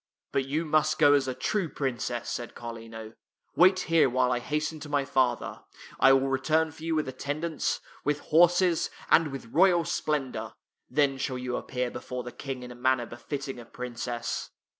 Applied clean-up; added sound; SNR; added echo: none; none; none; none.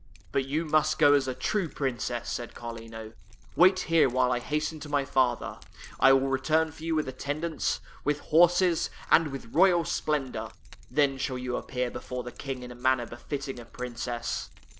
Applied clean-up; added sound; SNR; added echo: none; Keys jangling; 19 dB; none.